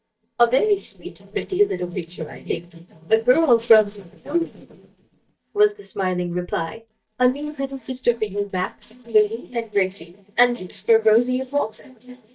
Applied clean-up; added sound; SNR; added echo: neural mask model DeepFilterNet 3.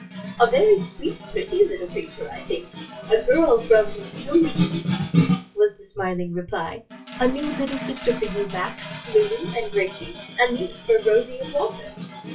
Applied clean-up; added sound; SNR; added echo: classical method WPE with log-MMSE.